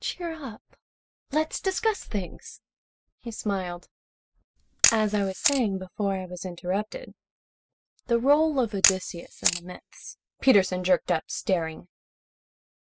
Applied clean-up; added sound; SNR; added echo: classical method spectral subtraction.